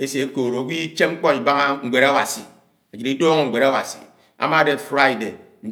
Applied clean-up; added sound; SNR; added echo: none; none; none; none.